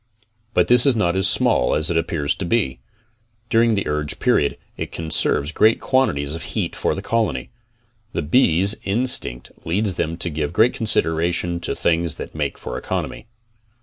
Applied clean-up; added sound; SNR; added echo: none; none; none; none.